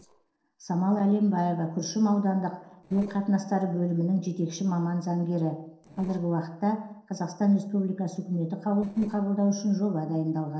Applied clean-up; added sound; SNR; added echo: neural separator model SepFormer DNS4.